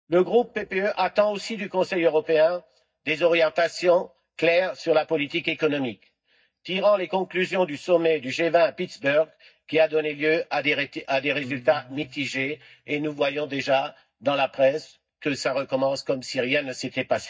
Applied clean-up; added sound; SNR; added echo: neural mask model DeepFilterNet 3.